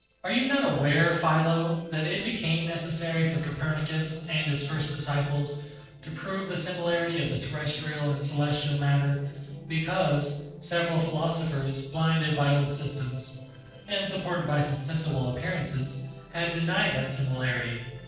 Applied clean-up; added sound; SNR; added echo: neural separator model SepFormer DNS4.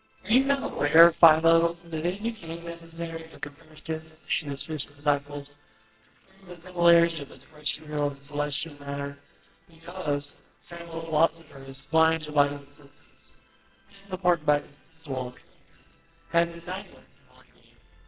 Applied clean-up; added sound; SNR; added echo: neural separator model SepFormer WHAMR!.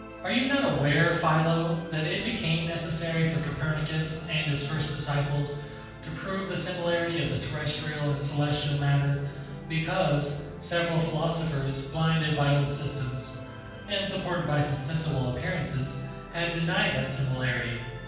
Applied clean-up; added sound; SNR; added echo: none; Musical instrument; 13 dB; reverberation time 1.2 s.